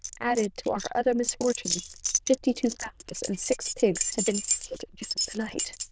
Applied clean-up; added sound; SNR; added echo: neural diffusion model UNIVERSE++.